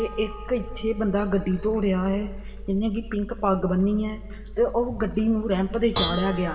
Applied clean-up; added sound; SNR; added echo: none; Dishes, pots, and pans / Bell; 9 dB; reverberation time 1.8 s.